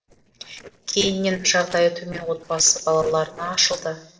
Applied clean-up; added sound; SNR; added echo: neural separator model SepFormer DNS4.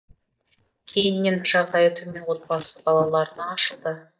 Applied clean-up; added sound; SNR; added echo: neural mask model DeepFilterNet 3.